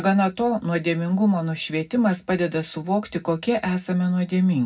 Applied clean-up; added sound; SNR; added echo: none; none; none; reverberation time 0.4 s.